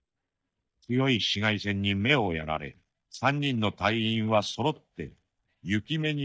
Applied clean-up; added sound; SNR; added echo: neural mask model DeepFilterNet 3.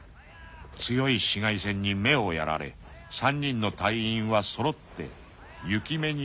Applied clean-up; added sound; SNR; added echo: none; none; none; none.